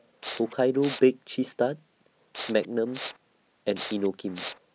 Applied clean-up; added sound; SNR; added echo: none; Respiratory sounds; 5 dB; none.